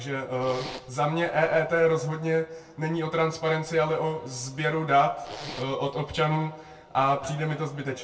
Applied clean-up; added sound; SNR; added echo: none; Zipper (clothing); 12 dB; reverberation time 0.2 s.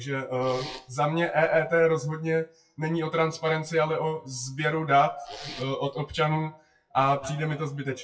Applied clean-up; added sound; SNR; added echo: classical method WPE with log-MMSE.